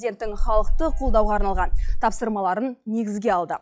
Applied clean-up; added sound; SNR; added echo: classical method log-MMSE.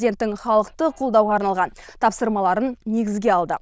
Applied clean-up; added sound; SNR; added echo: neural diffusion model UNIVERSE++.